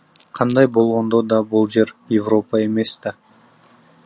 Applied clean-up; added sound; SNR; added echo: none; none; none; none.